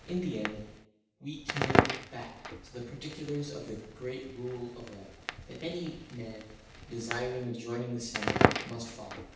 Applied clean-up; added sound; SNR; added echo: none; Crackle; -4 dB; reverberation time 0.9 s.